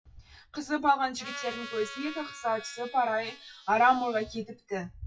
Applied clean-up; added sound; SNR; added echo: classical method WPE with log-MMSE.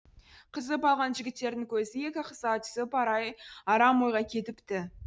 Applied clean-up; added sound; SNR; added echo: none; none; none; none.